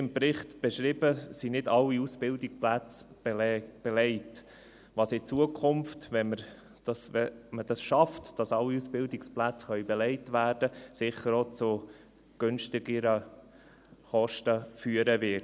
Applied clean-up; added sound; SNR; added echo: none; none; none; none.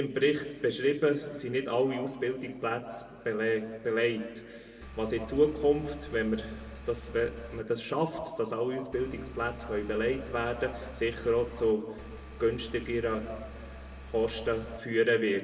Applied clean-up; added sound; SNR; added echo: none; Engine; 14 dB; reverberation time 1.5 s.